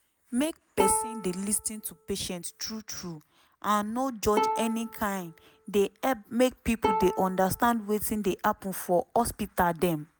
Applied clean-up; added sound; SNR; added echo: none; Bowed string instrument; 6 dB; none.